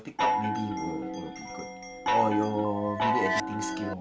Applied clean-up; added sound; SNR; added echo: none; Chime; -2 dB; none.